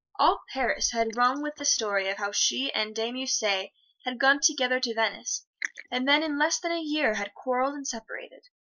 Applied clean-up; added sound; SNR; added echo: neural mask model Resemble Enhance denoiser.